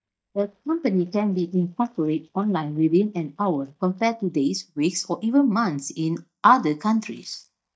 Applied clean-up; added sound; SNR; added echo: neural mask model DeepFilterNet 3.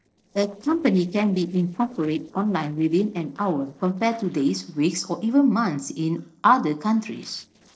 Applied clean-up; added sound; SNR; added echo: neural separator model SepFormer DNS4.